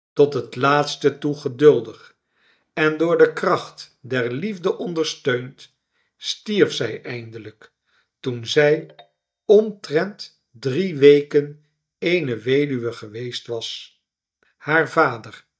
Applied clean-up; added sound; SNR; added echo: neural mask model DeepFilterNet 3.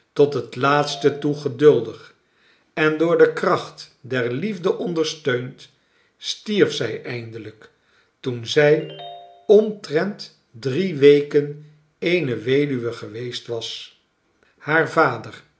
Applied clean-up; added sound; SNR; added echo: none; Ringtone; 19 dB; none.